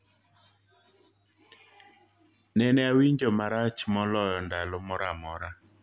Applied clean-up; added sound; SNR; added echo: none; none; none; none.